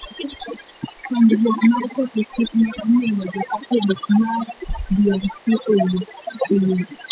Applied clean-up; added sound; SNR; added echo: classical method spectral subtraction.